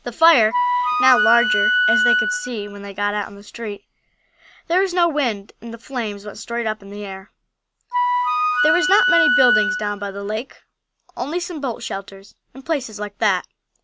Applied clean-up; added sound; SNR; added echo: none; Wind instrument, woodwind instrument; -4 dB; none.